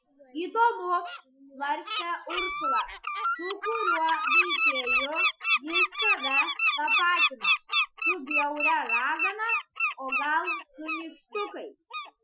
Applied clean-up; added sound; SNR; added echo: classical method Wiener filter.